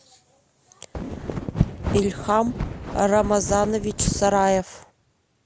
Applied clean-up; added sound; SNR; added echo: none; Wind; 4 dB; none.